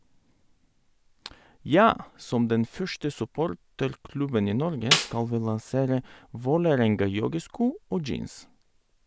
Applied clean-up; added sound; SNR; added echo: none; Snare drum; 2 dB; none.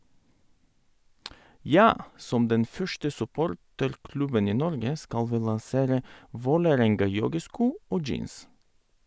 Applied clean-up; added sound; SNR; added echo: none; none; none; none.